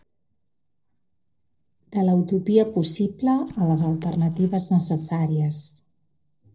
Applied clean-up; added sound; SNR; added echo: neural separator model SepFormer DNS4.